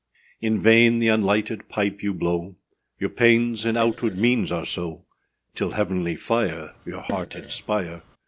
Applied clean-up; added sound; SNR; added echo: neural separator model SepFormer DNS4.